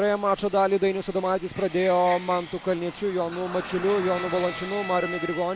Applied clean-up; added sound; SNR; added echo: none; Cricket; 19 dB; none.